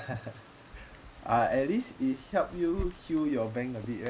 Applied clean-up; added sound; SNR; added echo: none; Rain; 14 dB; none.